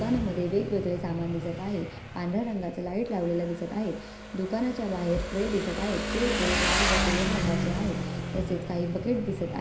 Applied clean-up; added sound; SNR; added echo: none; Motorcycle; 2 dB; reverberation time 0.5 s.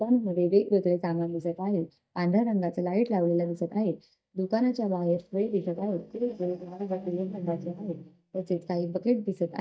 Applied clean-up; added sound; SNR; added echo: neural mask model DeepFilterNet 3.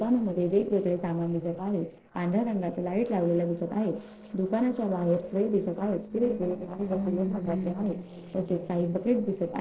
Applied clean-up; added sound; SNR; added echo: neural separator model SepFormer DNS4.